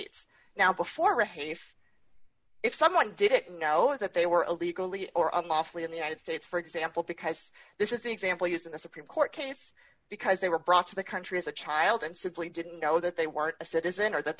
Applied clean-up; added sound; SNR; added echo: none; none; none; none.